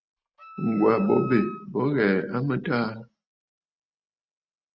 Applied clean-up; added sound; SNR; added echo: neural mask model RNNoise.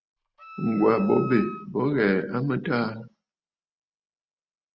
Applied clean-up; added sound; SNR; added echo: none; Wind instrument, woodwind instrument; 13 dB; none.